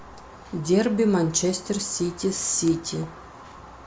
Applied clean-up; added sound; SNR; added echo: none; none; none; none.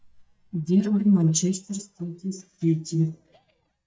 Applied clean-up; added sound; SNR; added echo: neural mask model DeepFilterNet 3.